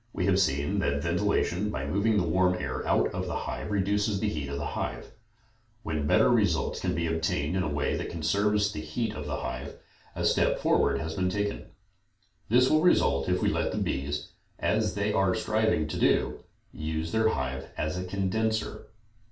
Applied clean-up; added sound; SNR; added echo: none; none; none; reverberation time 0.3 s.